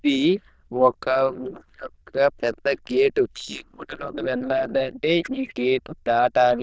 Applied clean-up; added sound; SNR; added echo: neural diffusion model UNIVERSE++.